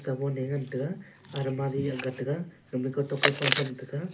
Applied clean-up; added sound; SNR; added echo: none; Chewing, mastication; 5 dB; reverberation time 0.3 s.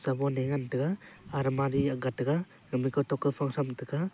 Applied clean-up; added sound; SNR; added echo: none; none; none; none.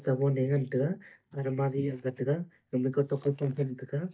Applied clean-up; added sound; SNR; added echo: neural mask model DeepFilterNet 3.